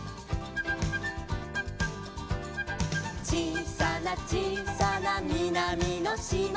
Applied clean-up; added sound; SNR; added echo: none; none; none; none.